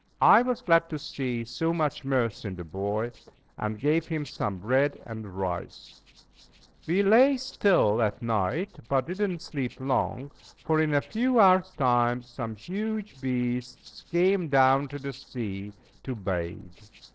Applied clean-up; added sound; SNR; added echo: neural separator model SepFormer DNS4.